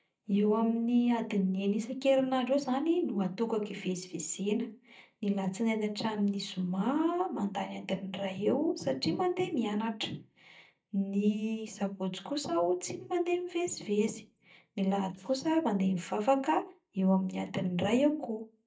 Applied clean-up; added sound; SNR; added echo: neural mask model DeepFilterNet 3.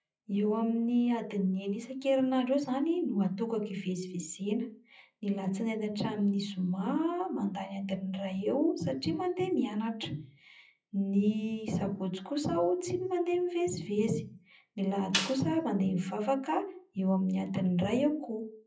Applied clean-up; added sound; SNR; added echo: classical method WPE with log-MMSE.